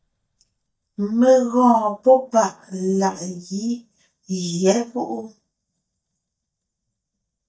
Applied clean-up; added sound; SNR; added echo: neural mask model DeepFilterNet 3.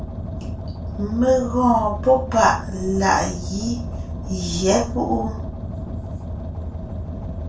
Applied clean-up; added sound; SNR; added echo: none; Car; 6 dB; reverberation time 0.3 s.